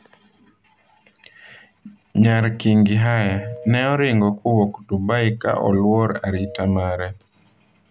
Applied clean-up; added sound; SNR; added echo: none; Telephone; 17 dB; none.